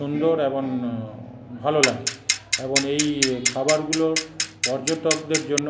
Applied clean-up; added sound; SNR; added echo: none; Clock; 1 dB; none.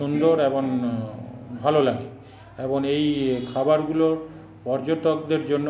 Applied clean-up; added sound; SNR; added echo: none; none; none; none.